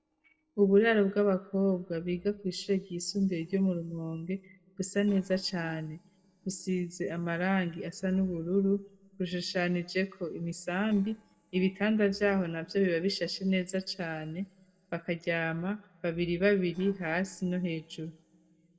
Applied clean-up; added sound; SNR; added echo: neural separator model SepFormer DNS4.